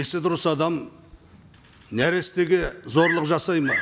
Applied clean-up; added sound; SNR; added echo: none; Bird vocalization, bird call, bird song; 10 dB; none.